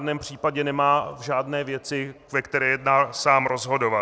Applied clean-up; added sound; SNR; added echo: none; none; none; none.